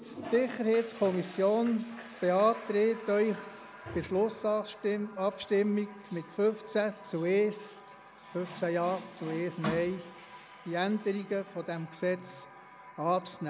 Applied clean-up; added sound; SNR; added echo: none; Water tap, faucet; 15 dB; none.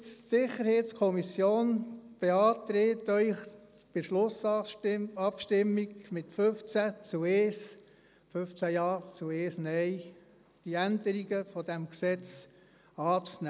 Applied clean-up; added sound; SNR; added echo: none; none; none; none.